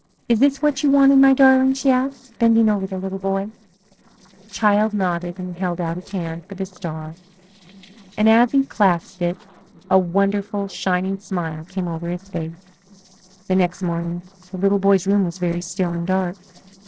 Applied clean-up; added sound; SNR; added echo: neural separator model SepFormer DNS4.